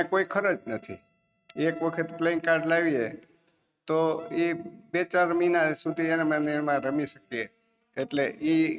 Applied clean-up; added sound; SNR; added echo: neural mask model RNNoise.